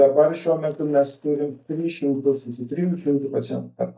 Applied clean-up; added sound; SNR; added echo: neural mask model DeepFilterNet 3.